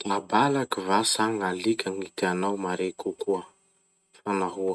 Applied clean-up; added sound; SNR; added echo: neural mask model RNNoise.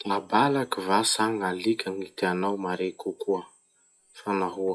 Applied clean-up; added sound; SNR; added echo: classical method log-MMSE.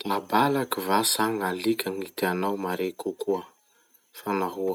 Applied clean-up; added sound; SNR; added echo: none; none; none; none.